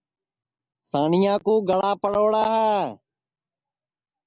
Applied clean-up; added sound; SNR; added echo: none; none; none; none.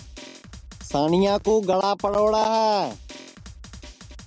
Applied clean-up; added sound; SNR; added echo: none; Drum; 19 dB; none.